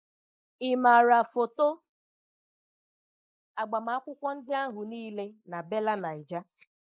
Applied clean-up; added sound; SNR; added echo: neural mask model Resemble Enhance denoiser.